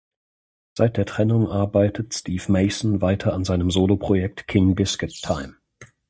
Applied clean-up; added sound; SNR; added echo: neural mask model DeepFilterNet 3.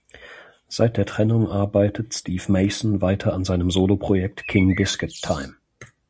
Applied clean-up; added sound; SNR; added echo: none; Bird; 13 dB; none.